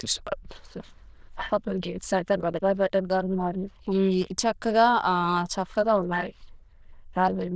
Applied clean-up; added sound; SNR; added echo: neural diffusion model UNIVERSE++.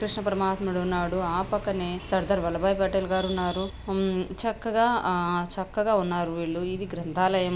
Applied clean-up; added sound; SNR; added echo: none; none; none; none.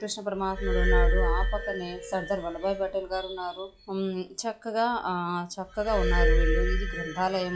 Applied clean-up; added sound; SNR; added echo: classical method log-MMSE.